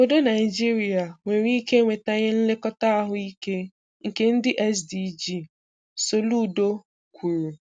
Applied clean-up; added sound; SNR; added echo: none; none; none; none.